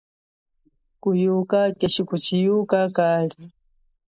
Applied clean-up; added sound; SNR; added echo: neural mask model Resemble Enhance denoiser.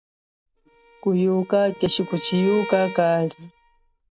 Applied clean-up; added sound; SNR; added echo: none; Bowed string instrument; 15 dB; none.